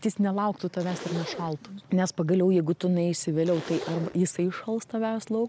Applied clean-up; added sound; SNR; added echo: none; Zipper (clothing); 15 dB; none.